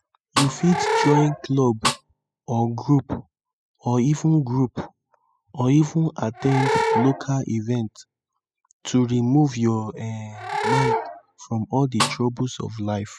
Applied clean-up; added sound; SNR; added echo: classical method spectral subtraction.